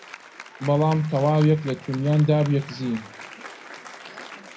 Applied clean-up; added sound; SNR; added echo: none; Applause; 17 dB; reverberation time 0.4 s.